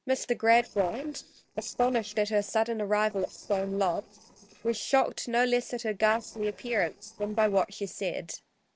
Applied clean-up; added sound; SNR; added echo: neural separator model SepFormer DNS4.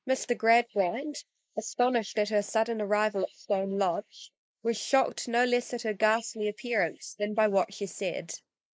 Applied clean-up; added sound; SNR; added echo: neural mask model Resemble Enhance denoiser.